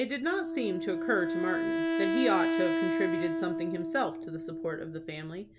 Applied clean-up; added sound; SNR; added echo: none; Wind instrument, woodwind instrument; -1 dB; none.